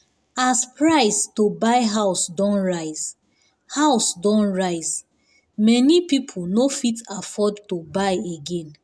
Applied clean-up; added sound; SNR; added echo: none; none; none; none.